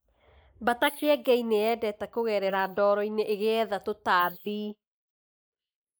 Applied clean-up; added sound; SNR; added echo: neural mask model Resemble Enhance denoiser.